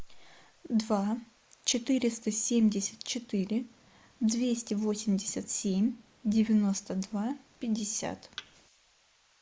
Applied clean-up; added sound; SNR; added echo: neural mask model Resemble Enhance denoiser.